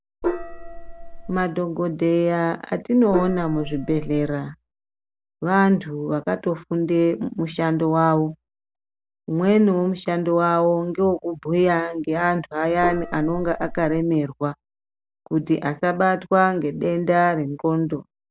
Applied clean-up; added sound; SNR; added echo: none; Gong; 7 dB; none.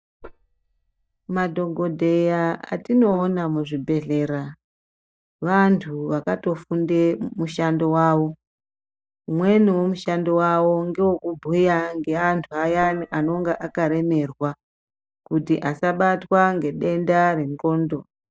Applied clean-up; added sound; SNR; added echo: neural mask model DeepFilterNet 3.